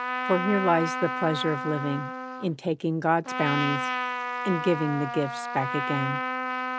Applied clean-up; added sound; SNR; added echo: none; Trumpet; 3 dB; none.